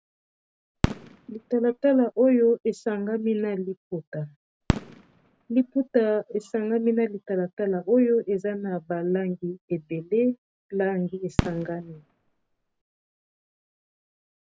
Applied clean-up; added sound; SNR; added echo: none; Fireworks; 5 dB; none.